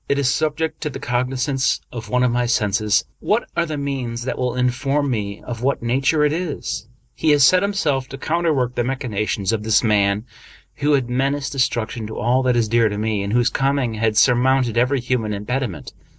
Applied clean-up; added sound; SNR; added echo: none; none; none; none.